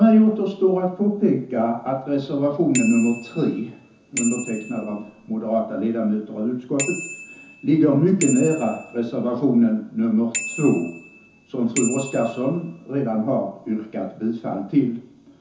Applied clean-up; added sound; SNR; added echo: none; Bicycle bell; 11 dB; reverberation time 0.9 s.